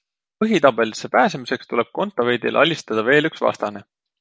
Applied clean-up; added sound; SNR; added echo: none; none; none; none.